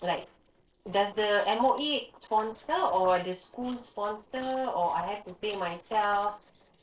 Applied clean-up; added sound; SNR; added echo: neural separator model SepFormer DNS4.